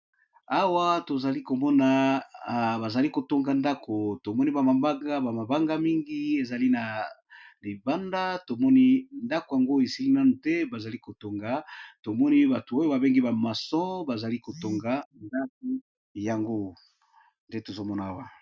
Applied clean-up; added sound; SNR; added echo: none; none; none; none.